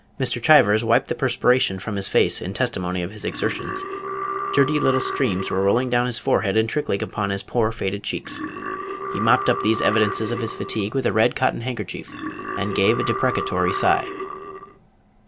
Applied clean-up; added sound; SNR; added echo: none; Burping, eructation; 6 dB; none.